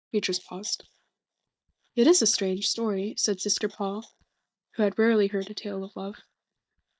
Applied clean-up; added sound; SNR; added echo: neural mask model DeepFilterNet 3.